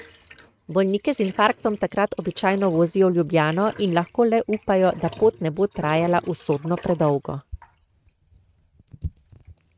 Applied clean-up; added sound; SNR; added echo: neural mask model RNNoise.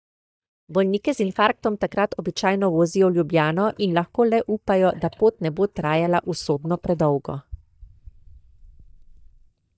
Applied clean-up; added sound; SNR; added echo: neural mask model DeepFilterNet 3.